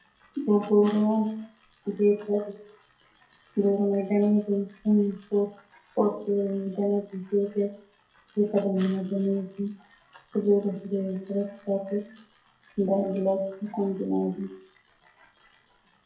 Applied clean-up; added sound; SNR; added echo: classical method WPE with log-MMSE.